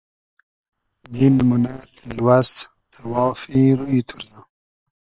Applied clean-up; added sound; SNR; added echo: neural separator model SepFormer WHAM!.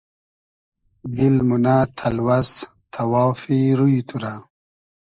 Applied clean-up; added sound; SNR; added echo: neural mask model Resemble Enhance denoiser.